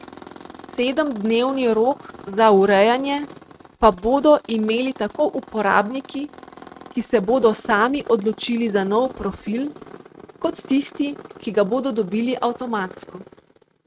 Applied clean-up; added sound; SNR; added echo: neural mask model RNNoise.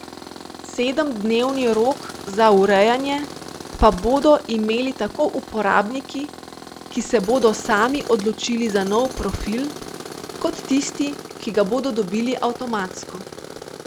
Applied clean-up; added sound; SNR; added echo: none; Tools; 14 dB; none.